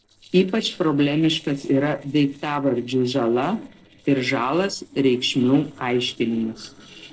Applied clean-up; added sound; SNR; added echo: neural separator model SepFormer DNS4.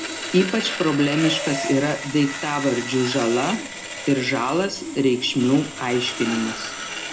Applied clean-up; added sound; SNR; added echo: none; Sawing; 8 dB; reverberation time 0.3 s.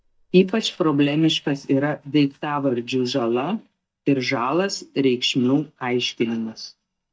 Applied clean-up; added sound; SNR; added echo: neural mask model DeepFilterNet 3.